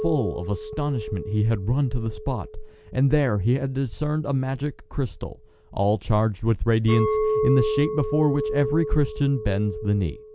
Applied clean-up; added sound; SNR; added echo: none; Chink, clink; 7 dB; none.